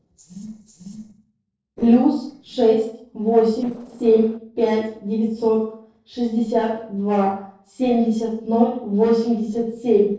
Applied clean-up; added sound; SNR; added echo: neural separator model SepFormer DNS4.